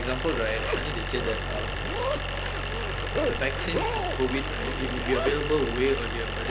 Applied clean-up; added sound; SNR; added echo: none; Idling + Zipper (clothing); -2 dB; none.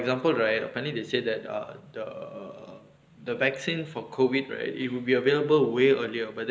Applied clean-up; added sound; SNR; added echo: none; none; none; none.